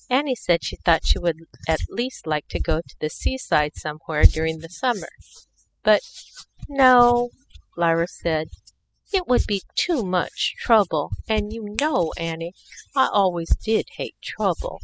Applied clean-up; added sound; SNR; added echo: classical method spectral subtraction.